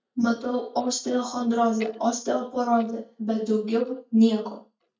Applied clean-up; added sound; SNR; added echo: neural mask model DeepFilterNet 3.